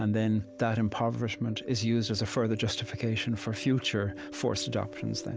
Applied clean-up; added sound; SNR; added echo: none; none; none; none.